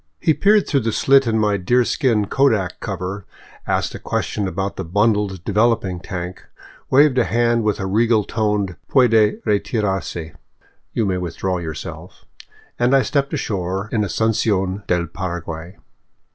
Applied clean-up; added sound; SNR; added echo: none; none; none; none.